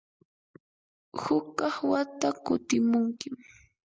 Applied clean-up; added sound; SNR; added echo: none; none; none; none.